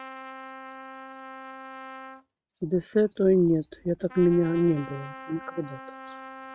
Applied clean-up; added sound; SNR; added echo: neural mask model RNNoise.